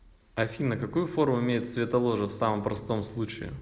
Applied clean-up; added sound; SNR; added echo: none; none; none; none.